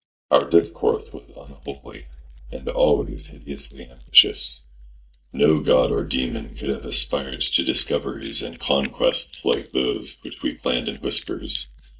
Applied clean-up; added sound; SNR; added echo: neural mask model DeepFilterNet 3.